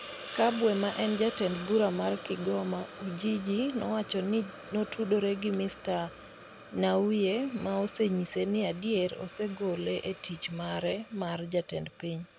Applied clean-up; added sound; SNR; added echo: none; Hiss; 15 dB; none.